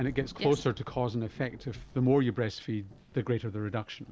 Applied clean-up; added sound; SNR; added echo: none; Thunder / Rain; 19 dB; none.